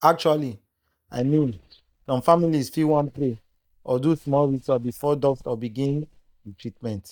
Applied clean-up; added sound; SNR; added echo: neural mask model DeepFilterNet 3.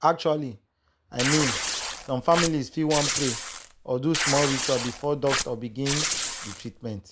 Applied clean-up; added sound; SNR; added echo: none; Tearing; -2 dB; none.